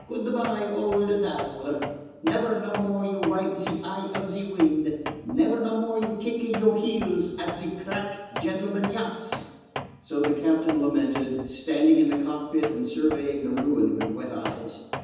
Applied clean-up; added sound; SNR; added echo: none; Tools; 12 dB; reverberation time 1.1 s.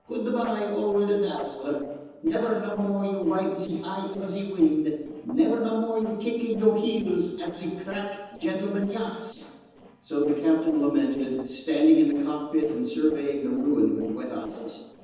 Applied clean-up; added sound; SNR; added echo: neural separator model SepFormer DNS4.